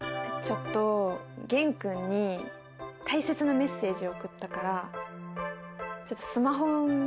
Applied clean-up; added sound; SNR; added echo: none; none; none; none.